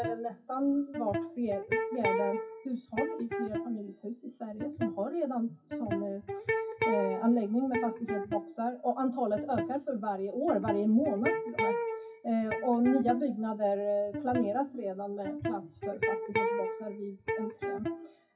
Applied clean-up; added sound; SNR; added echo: classical method WPE with log-MMSE.